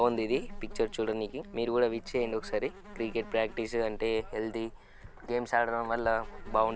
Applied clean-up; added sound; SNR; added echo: none; Insect; 13 dB; none.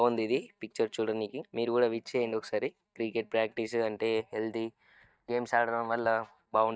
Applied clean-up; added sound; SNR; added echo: neural mask model DeepFilterNet 3.